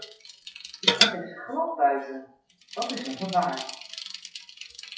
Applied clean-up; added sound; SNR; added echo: classical method WPE with log-MMSE.